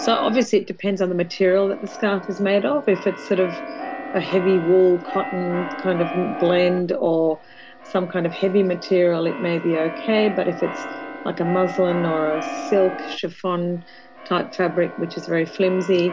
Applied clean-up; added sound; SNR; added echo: none; Keyboard (musical); 12 dB; none.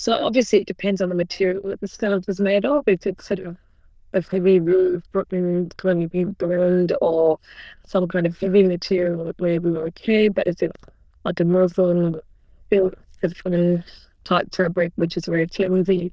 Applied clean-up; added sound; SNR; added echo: neural diffusion model UNIVERSE++.